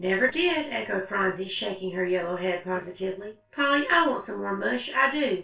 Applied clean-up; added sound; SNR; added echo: neural separator model SepFormer DNS4.